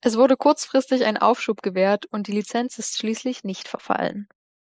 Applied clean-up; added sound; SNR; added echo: neural mask model Resemble Enhance denoiser.